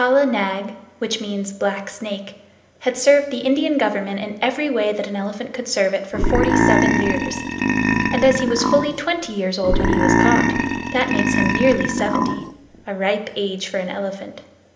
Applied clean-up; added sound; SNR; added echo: none; Burping, eructation; -2 dB; reverberation time 0.8 s.